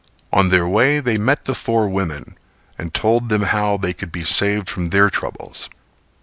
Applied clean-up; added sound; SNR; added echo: none; none; none; none.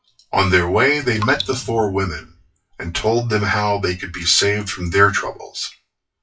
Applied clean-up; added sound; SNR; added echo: classical method WPE with log-MMSE.